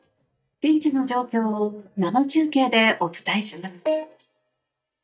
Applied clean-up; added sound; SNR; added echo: neural mask model DeepFilterNet 3.